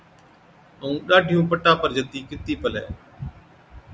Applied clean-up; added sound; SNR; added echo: none; none; none; none.